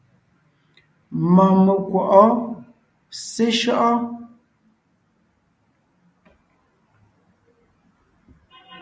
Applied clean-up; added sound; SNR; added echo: none; none; none; none.